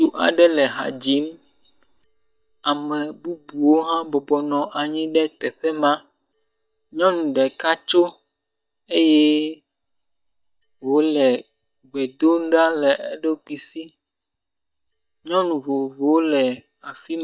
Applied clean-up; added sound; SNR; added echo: neural mask model DeepFilterNet 3.